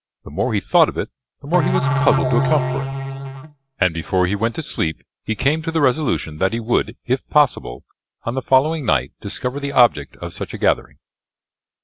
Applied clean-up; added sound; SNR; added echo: none; Musical instrument; 0 dB; none.